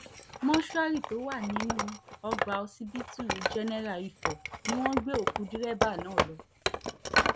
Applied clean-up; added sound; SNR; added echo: none; Wood; 0 dB; none.